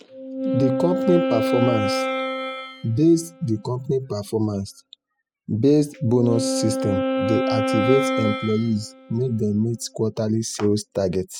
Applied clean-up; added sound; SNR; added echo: classical method spectral subtraction.